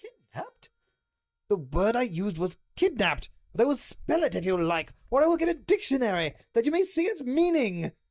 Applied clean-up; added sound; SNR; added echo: neural mask model DeepFilterNet 3.